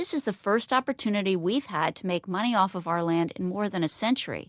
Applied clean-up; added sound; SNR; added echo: none; none; none; none.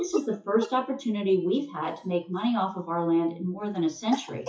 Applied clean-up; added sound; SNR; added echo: classical method WPE with log-MMSE.